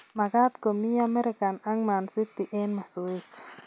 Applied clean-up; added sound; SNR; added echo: none; none; none; none.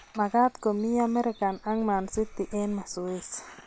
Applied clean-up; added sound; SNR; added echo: none; Dog; 19 dB; none.